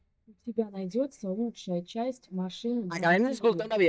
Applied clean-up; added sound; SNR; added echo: neural mask model DeepFilterNet 3.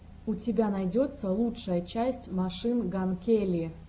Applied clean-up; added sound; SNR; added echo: none; none; none; none.